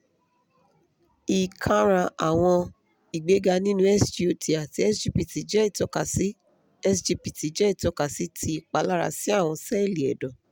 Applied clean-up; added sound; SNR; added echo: none; none; none; none.